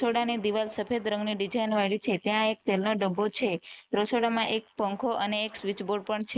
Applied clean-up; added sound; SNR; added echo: neural mask model Resemble Enhance denoiser.